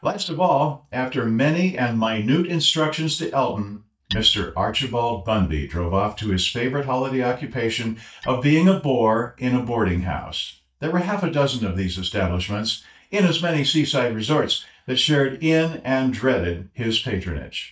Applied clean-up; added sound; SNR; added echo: neural mask model DeepFilterNet 3.